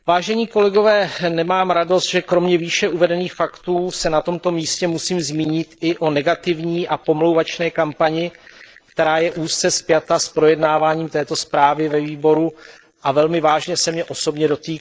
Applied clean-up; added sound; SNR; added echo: neural mask model Resemble Enhance denoiser.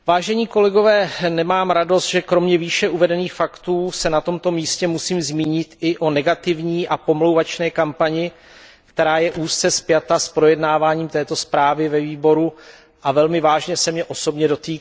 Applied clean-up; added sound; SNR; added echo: none; none; none; none.